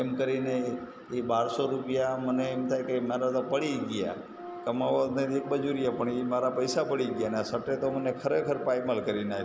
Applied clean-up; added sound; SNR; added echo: none; Organ; 16 dB; none.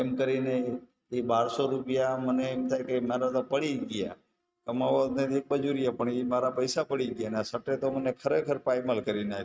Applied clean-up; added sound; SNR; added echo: neural mask model RNNoise.